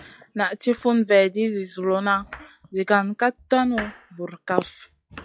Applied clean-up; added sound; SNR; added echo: classical method log-MMSE.